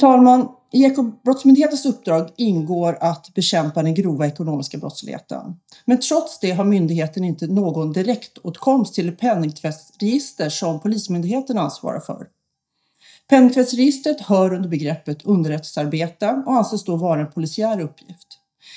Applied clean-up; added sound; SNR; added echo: neural mask model DeepFilterNet 3.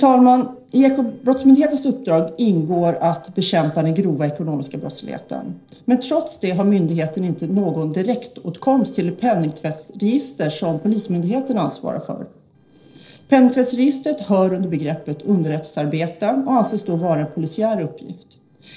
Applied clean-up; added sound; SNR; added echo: neural separator model SepFormer DNS4.